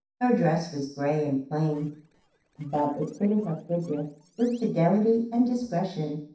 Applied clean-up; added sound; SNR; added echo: neural separator model SepFormer DNS4.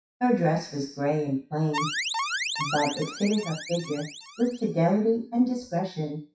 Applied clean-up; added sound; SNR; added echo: classical method WPE with log-MMSE.